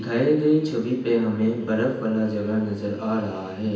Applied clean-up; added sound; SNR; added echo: none; none; none; reverberation time 0.9 s.